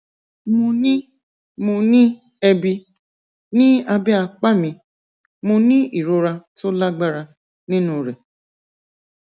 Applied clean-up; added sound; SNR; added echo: none; none; none; none.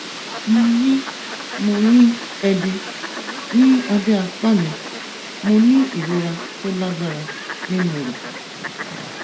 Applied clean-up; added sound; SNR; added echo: none; Fowl; 11 dB; reverberation time 0.6 s.